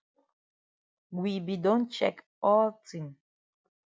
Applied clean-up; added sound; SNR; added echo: none; none; none; none.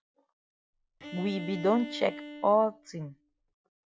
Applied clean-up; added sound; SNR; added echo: none; Bowed string instrument; 12 dB; none.